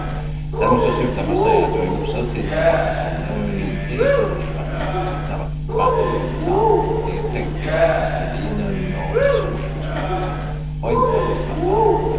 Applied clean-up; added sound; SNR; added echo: none; Cheering; -2 dB; reverberation time 0.3 s.